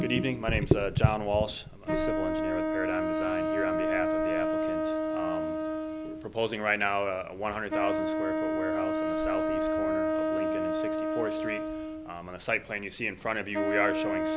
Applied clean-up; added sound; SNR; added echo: none; Wind instrument, woodwind instrument; -2 dB; none.